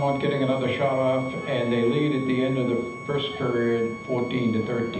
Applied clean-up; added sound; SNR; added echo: none; Bowed string instrument; 15 dB; reverberation time 0.8 s.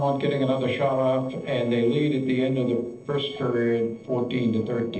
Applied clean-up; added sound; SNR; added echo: neural separator model SepFormer DNS4.